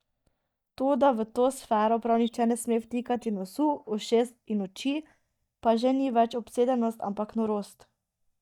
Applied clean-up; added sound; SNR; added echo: neural mask model DeepFilterNet 3.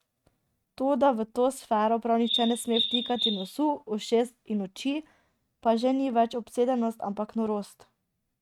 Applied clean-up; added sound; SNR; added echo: neural mask model RNNoise.